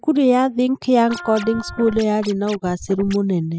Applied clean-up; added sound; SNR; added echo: classical method spectral subtraction.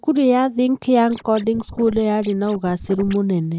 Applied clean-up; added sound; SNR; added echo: neural mask model Resemble Enhance denoiser.